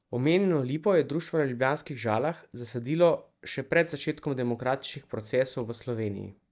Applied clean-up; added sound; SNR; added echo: neural mask model DeepFilterNet 3.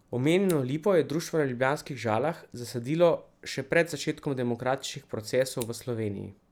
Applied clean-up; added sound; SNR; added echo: none; Scissors; 19 dB; none.